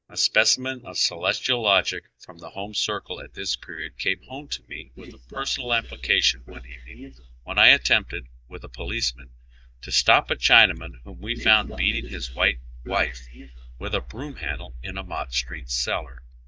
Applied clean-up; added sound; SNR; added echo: neural mask model DeepFilterNet 3.